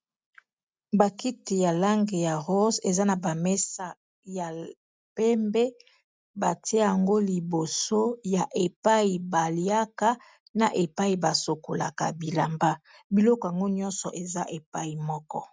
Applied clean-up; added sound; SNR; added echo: none; none; none; none.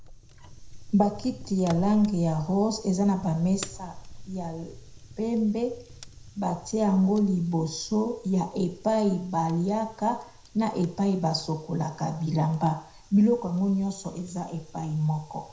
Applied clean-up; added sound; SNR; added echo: none; Fire; 18 dB; reverberation time 0.4 s.